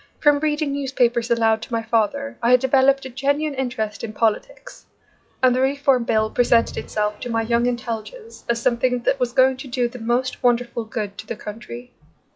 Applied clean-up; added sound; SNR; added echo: classical method log-MMSE.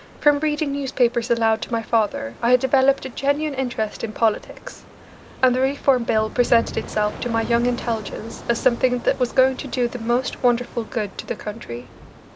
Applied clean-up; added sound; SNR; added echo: none; Ocean + Thunder; 16 dB; none.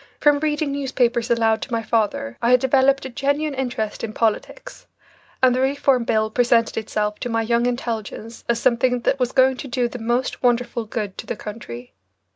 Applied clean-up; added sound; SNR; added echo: none; none; none; none.